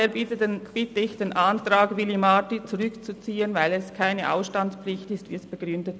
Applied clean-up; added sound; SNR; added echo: none; none; none; none.